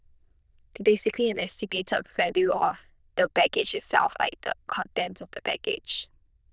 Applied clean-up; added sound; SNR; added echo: neural diffusion model UNIVERSE++.